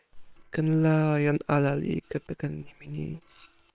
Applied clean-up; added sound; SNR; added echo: neural separator model SepFormer WHAM!.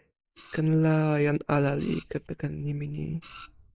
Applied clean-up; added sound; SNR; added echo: neural mask model Resemble Enhance denoiser.